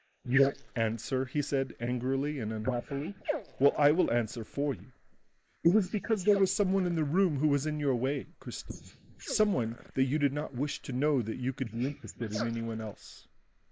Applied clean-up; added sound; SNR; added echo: neural mask model Resemble Enhance denoiser.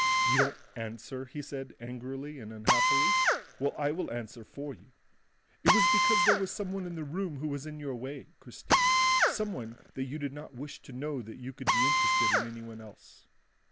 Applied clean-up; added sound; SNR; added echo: none; Drill; -5 dB; none.